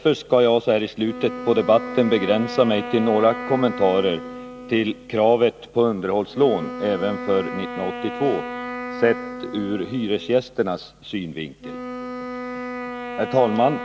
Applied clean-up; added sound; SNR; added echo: none; Wind instrument, woodwind instrument; 11 dB; none.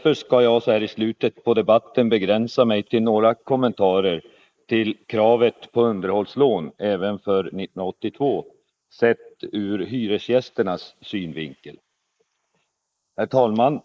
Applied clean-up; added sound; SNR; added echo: neural mask model Resemble Enhance denoiser.